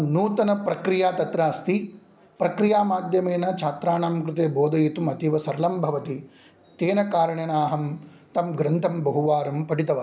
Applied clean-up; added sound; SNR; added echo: none; none; none; none.